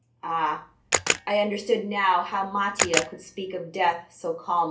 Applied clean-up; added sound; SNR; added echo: none; Camera; 3 dB; reverberation time 0.3 s.